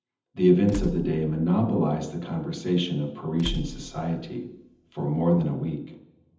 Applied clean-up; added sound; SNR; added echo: none; Tools; 13 dB; reverberation time 0.8 s.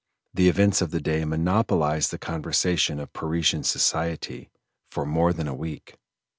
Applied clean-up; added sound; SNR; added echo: none; none; none; none.